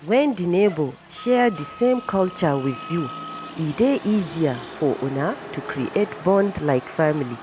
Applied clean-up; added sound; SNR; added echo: none; Motor vehicle (road) + Wind instrument, woodwind instrument; 15 dB; none.